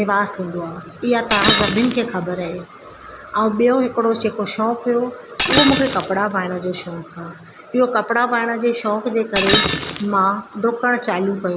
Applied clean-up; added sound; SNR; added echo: none; Shatter; 4 dB; none.